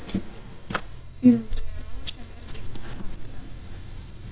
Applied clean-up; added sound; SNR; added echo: neural mask model DeepFilterNet 3.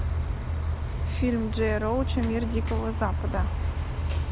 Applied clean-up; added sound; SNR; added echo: none; none; none; none.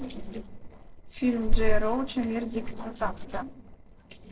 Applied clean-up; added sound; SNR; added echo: neural separator model SepFormer DNS4.